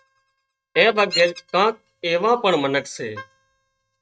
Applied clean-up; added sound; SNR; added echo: neural mask model RNNoise.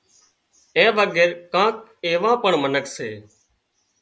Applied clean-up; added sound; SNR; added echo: none; none; none; none.